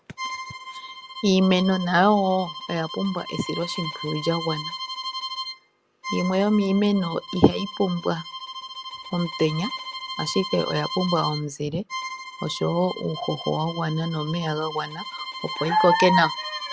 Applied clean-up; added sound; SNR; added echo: none; Bowed string instrument; 10 dB; none.